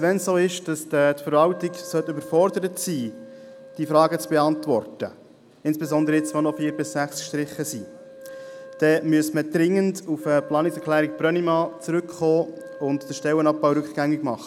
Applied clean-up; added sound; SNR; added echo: none; Wind instrument, woodwind instrument; 19 dB; none.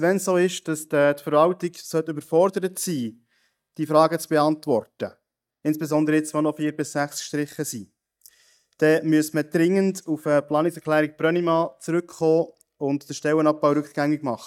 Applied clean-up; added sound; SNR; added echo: neural mask model DeepFilterNet 3.